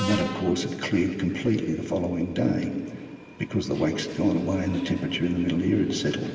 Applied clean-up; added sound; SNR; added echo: none; Subway, metro, underground; 16 dB; reverberation time 2.9 s.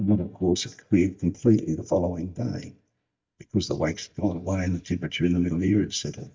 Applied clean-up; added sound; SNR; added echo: neural mask model DeepFilterNet 3.